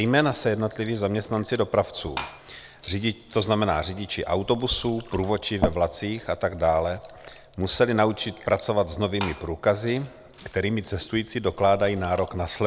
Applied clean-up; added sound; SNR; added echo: none; Fill (with liquid) / Glass; 13 dB; none.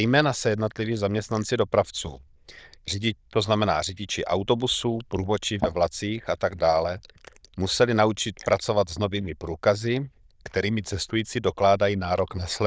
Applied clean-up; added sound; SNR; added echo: neural diffusion model UNIVERSE++.